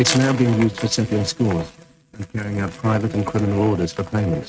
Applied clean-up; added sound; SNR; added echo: neural mask model RNNoise.